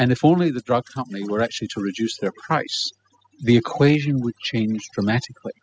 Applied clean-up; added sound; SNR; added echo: classical method spectral subtraction.